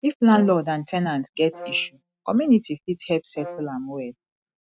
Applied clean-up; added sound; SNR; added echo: neural mask model RNNoise.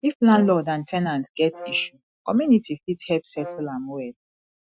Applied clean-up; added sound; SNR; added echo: classical method Wiener filter.